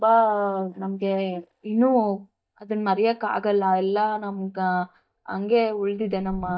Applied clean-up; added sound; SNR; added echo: neural mask model DeepFilterNet 3.